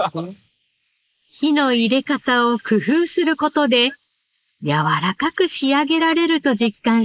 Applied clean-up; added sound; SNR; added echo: neural mask model Resemble Enhance denoiser.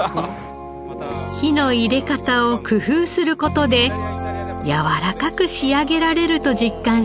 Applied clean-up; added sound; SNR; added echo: none; none; none; none.